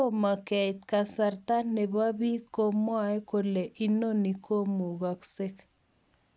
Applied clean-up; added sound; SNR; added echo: none; none; none; none.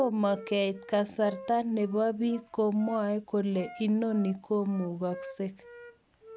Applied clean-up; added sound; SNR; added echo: none; Wind instrument, woodwind instrument; 19 dB; none.